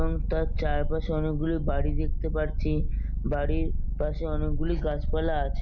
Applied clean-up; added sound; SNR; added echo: none; Purr; -4 dB; none.